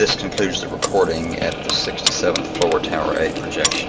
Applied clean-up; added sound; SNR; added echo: none; Keys jangling; 8 dB; reverberation time 0.3 s.